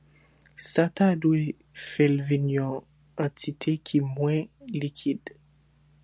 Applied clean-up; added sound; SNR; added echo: none; none; none; none.